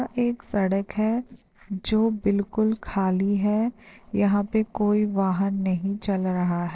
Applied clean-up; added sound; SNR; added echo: neural separator model SepFormer DNS4.